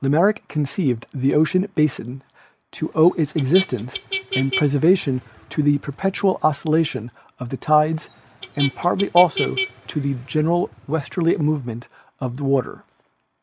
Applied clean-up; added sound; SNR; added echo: none; Motor vehicle (road); 11 dB; none.